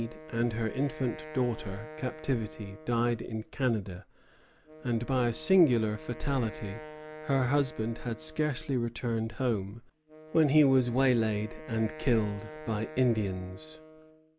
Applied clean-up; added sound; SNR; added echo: none; Wind instrument, woodwind instrument; 16 dB; none.